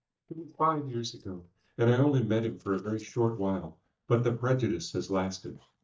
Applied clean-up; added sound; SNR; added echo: neural mask model DeepFilterNet 3.